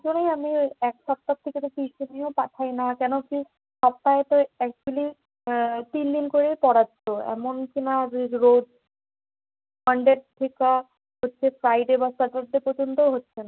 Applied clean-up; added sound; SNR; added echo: none; none; none; none.